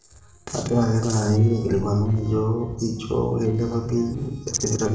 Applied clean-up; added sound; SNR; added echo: neural separator model SepFormer DNS4.